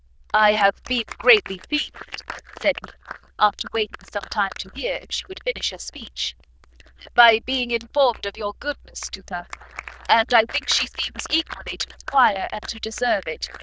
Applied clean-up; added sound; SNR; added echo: neural diffusion model UNIVERSE++.